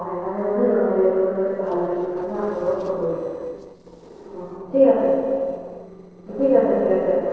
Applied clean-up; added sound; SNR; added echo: neural separator model SepFormer DNS4.